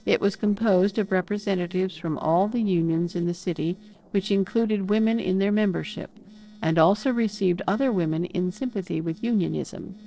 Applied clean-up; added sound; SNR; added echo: neural separator model SepFormer DNS4.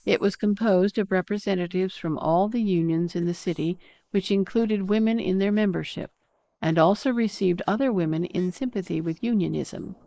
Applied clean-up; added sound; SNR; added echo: neural mask model Resemble Enhance denoiser.